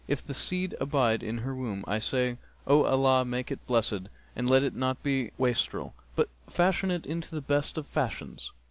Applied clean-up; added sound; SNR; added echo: none; none; none; none.